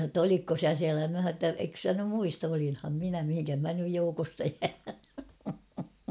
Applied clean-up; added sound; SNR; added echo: none; none; none; none.